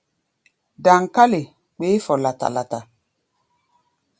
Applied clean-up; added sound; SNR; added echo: none; none; none; none.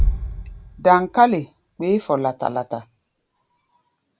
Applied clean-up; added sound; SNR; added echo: none; Bass drum; 7 dB; none.